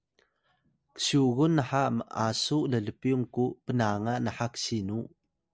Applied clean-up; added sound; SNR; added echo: none; none; none; none.